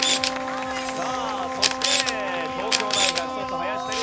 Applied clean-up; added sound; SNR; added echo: none; Camera + Wind instrument, woodwind instrument; -5 dB; none.